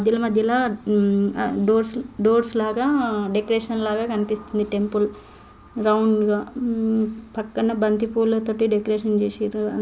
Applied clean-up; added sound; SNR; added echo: none; none; none; none.